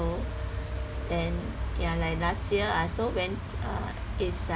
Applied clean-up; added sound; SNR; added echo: none; none; none; none.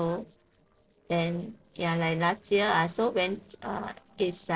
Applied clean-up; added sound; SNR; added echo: neural separator model SepFormer DNS4.